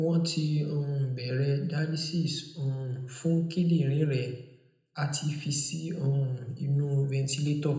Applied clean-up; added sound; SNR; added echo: none; none; none; reverberation time 0.8 s.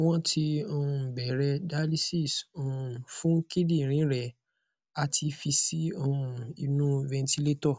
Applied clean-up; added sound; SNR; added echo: none; none; none; none.